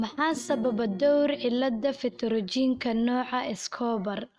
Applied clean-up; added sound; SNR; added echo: neural mask model RNNoise.